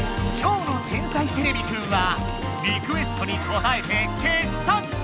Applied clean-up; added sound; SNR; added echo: none; Gurgling; 14 dB; none.